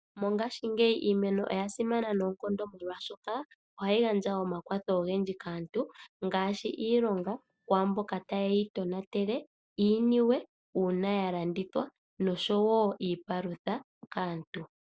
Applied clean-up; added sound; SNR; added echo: neural mask model DeepFilterNet 3.